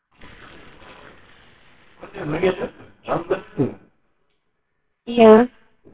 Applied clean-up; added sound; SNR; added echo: neural separator model SepFormer WHAMR!.